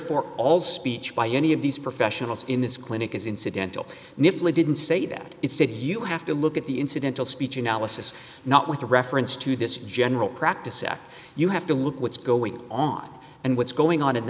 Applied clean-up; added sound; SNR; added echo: none; none; none; none.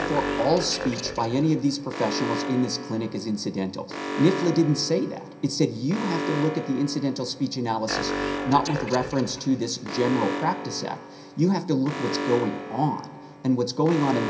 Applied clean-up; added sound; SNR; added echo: none; Alarm; 7 dB; reverberation time 0.3 s.